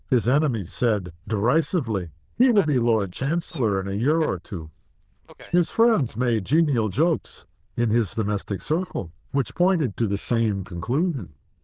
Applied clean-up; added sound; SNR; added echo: neural diffusion model UNIVERSE++.